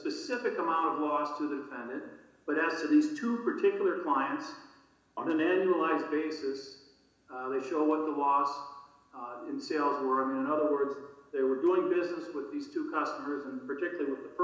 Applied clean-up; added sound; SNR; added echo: none; none; none; reverberation time 1.0 s.